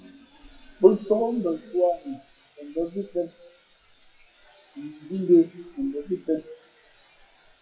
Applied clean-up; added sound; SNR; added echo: classical method WPE with log-MMSE.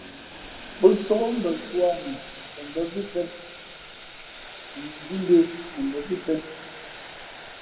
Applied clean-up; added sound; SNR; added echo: none; Boiling; 15 dB; reverberation time 1.2 s.